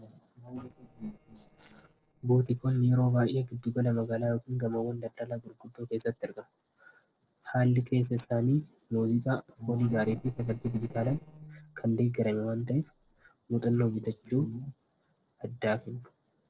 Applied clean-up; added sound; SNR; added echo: neural separator model SepFormer DNS4.